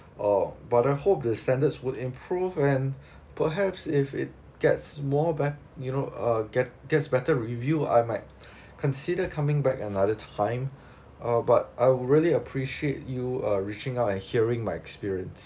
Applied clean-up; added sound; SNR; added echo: none; none; none; none.